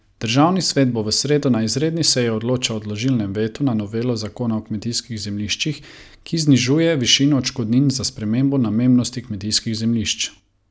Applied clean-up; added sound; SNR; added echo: none; none; none; none.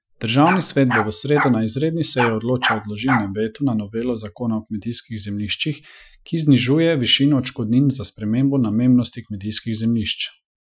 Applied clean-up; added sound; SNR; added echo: classical method Wiener filter.